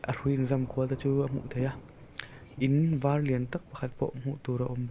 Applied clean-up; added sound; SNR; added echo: none; Thunder / Rain; 16 dB; none.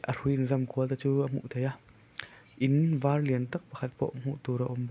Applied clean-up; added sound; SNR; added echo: none; none; none; none.